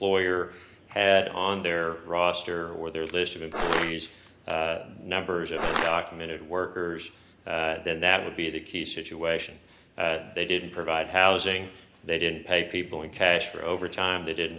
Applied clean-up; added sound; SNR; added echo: none; Crushing; -1 dB; none.